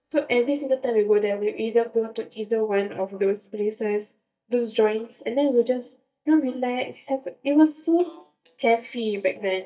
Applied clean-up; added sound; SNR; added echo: neural mask model DeepFilterNet 3.